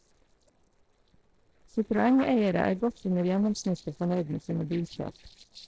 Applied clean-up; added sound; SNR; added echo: neural separator model SepFormer DNS4.